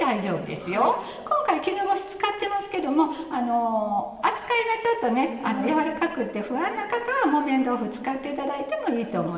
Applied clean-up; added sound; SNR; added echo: none; none; none; reverberation time 2.1 s.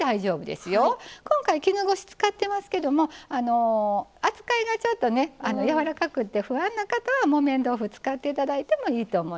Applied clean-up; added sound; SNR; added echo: none; none; none; none.